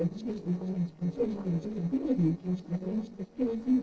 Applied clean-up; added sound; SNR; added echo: neural separator model SepFormer DNS4.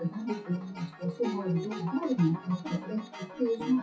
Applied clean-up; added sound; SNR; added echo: classical method WPE with log-MMSE.